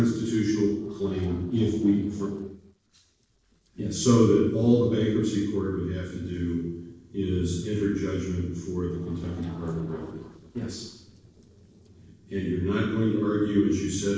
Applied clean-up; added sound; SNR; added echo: neural separator model SepFormer DNS4.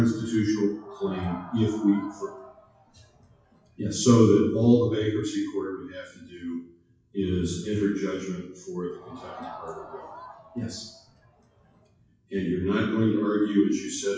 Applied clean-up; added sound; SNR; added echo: classical method WPE with log-MMSE.